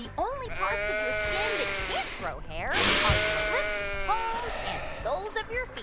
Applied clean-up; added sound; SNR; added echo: none; Breathing + Livestock, farm animals, working animals; -3 dB; none.